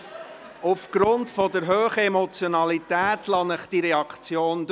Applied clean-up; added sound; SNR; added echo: none; none; none; none.